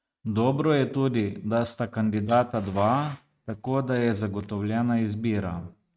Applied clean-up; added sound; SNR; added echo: neural mask model RNNoise.